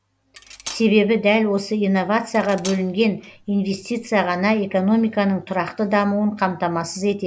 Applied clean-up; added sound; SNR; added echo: none; Cutlery, silverware; 19 dB; none.